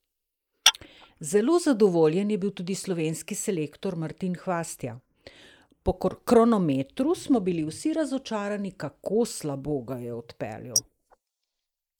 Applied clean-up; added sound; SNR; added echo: neural mask model Resemble Enhance denoiser.